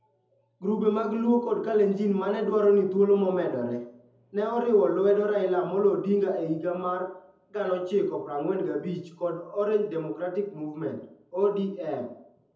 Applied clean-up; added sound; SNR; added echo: none; none; none; reverberation time 0.7 s.